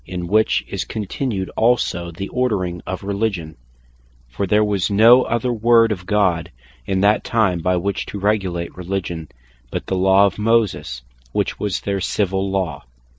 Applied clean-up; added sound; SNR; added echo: none; none; none; none.